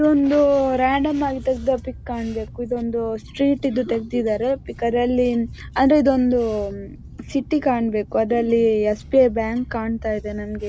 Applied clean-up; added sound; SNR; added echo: none; Bird; 17 dB; none.